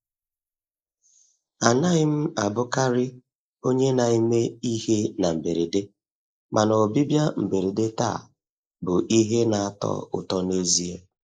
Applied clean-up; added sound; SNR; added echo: neural mask model Resemble Enhance denoiser.